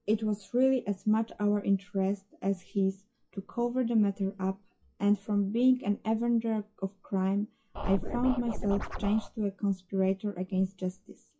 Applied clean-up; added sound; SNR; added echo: classical method WPE with log-MMSE.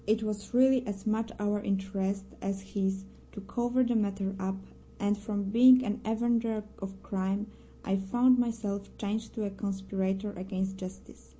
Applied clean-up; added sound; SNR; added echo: none; none; none; none.